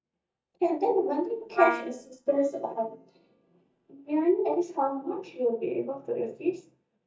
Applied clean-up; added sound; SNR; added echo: neural mask model DeepFilterNet 3.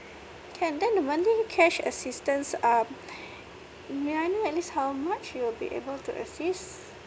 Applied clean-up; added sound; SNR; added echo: none; none; none; none.